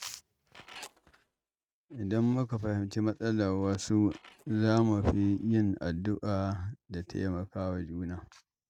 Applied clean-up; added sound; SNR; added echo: neural mask model RNNoise.